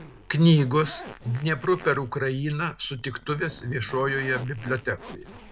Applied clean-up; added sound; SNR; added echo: none; Zipper (clothing) + Fart; 18 dB; none.